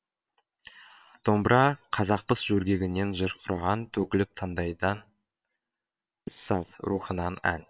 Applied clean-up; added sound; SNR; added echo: neural separator model SepFormer WHAM!.